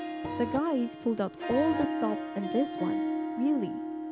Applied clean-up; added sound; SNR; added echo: none; Printer + Harp; 3 dB; none.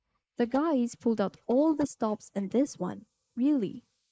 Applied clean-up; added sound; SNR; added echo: neural mask model Resemble Enhance denoiser.